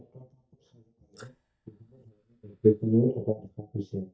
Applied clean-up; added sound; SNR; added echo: neural mask model DeepFilterNet 3.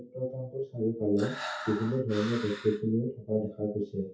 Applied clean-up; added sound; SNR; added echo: classical method WPE with log-MMSE.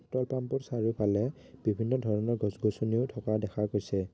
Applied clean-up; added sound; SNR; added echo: none; none; none; none.